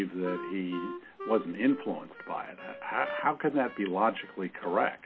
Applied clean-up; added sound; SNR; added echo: none; Wind instrument, woodwind instrument; 12 dB; none.